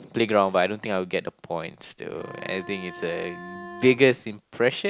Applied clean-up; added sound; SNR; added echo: none; Bowed string instrument + Chime; 15 dB; none.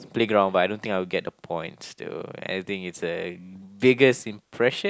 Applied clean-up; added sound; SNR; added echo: none; none; none; none.